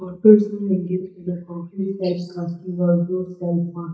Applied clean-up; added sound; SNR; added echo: neural mask model DeepFilterNet 3.